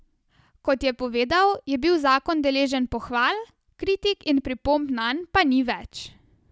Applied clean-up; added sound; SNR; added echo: none; none; none; none.